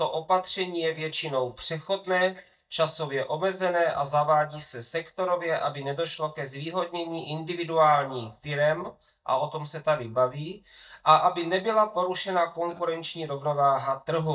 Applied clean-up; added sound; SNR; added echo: neural mask model DeepFilterNet 3.